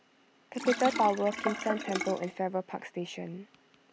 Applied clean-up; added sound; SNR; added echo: none; Sink (filling or washing); 6 dB; none.